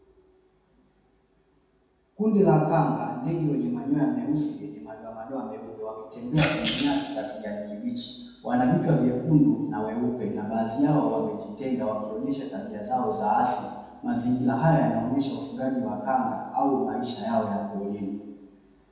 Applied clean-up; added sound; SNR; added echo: none; none; none; reverberation time 1.1 s.